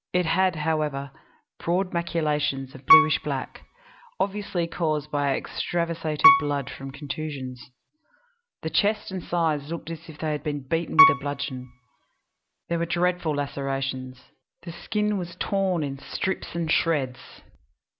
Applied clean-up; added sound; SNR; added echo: none; Piano; -3 dB; none.